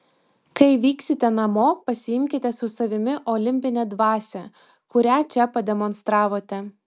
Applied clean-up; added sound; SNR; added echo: none; none; none; none.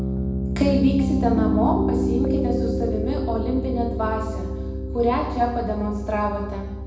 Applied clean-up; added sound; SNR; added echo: none; Piano; -1 dB; reverberation time 0.9 s.